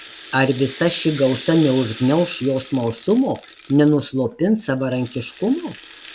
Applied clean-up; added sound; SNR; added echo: none; Rattle (instrument); 15 dB; none.